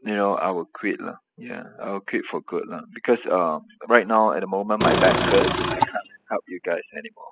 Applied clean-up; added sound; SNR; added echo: classical method spectral subtraction.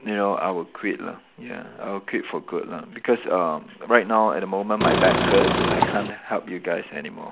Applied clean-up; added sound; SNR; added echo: none; Engine / Car; -4 dB; none.